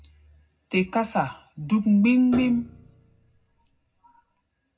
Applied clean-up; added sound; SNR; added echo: none; Piano; 16 dB; reverberation time 0.3 s.